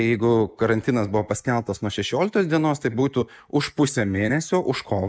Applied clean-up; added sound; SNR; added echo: neural mask model DeepFilterNet 3.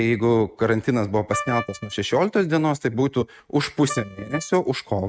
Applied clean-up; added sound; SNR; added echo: neural mask model RNNoise.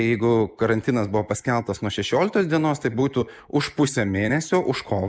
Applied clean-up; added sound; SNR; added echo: neural mask model Resemble Enhance denoiser.